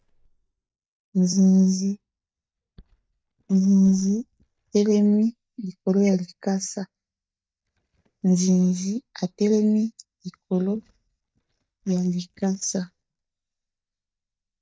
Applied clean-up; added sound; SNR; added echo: neural mask model DeepFilterNet 3.